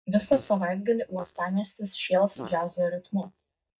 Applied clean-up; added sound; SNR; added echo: neural mask model DeepFilterNet 3.